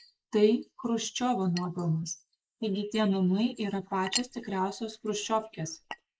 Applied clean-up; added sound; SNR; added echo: neural mask model Resemble Enhance denoiser.